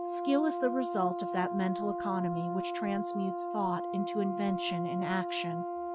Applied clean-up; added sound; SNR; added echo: none; Brass instrument; 2 dB; none.